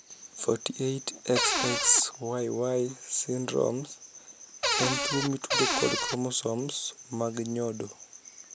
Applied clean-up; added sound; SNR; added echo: none; Cupboard open or close; 1 dB; none.